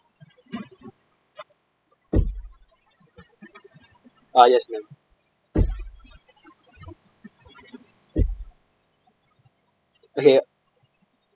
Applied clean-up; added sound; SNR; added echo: classical method spectral subtraction.